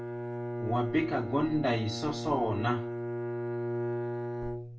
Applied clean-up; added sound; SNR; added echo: none; Bowed string instrument; 2 dB; reverberation time 0.3 s.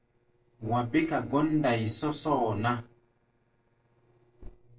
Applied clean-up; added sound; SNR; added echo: neural separator model SepFormer DNS4.